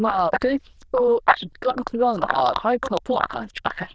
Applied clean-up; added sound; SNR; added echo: neural diffusion model UNIVERSE++.